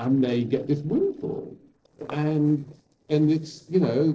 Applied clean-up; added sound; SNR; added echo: neural separator model SepFormer DNS4.